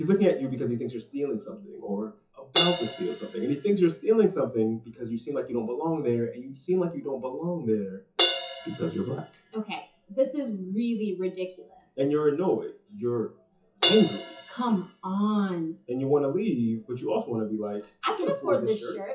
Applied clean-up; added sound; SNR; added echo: classical method WPE with log-MMSE.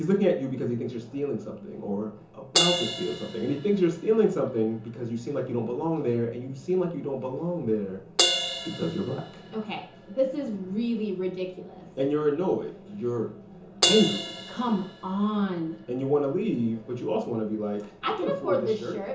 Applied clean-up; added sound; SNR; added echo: none; Crash cymbal; 7 dB; reverberation time 0.6 s.